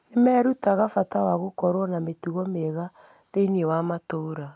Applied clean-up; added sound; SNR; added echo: none; none; none; none.